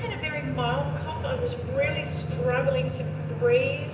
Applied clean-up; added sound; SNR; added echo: none; none; none; reverberation time 0.9 s.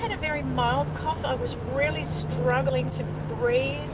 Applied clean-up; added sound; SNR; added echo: none; none; none; none.